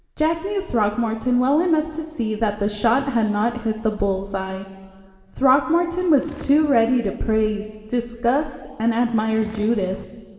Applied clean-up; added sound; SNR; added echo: none; Walk, footsteps; 18 dB; reverberation time 2.0 s.